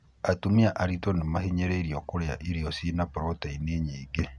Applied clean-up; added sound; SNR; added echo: none; none; none; none.